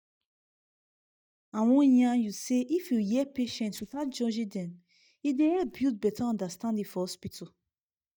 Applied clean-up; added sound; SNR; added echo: neural mask model DeepFilterNet 3.